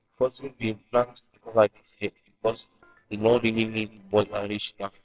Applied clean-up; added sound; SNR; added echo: neural separator model SepFormer WHAMR!.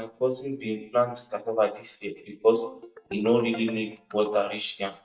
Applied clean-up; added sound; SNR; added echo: neural mask model DeepFilterNet 3.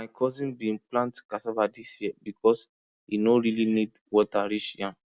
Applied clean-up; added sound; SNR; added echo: none; none; none; none.